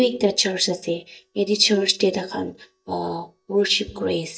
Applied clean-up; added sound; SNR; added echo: neural mask model DeepFilterNet 3.